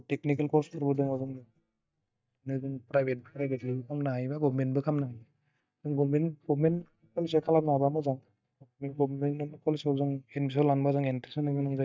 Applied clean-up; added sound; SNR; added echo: neural mask model DeepFilterNet 3.